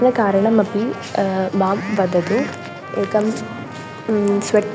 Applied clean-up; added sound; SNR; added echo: none; Trumpet; 17 dB; none.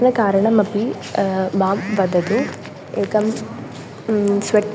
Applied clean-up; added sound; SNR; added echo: none; none; none; none.